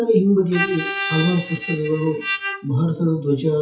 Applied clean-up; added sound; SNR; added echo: classical method WPE with log-MMSE.